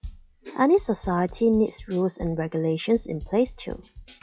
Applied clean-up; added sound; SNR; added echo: classical method log-MMSE.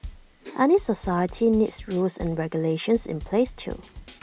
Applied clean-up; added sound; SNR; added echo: none; Bass drum / Snare drum / Drum kit; 17 dB; none.